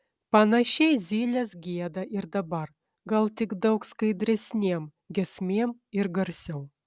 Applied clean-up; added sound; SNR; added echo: none; none; none; none.